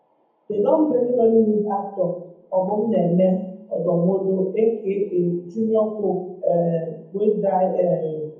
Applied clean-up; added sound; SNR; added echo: none; none; none; reverberation time 0.8 s.